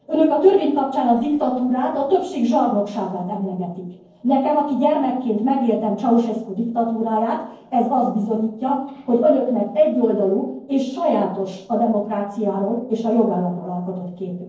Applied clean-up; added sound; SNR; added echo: neural separator model SepFormer DNS4.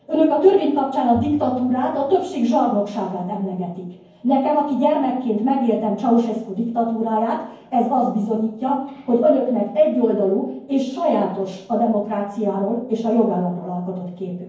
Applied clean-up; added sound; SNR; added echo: none; Bowed string instrument; 19 dB; reverberation time 0.9 s.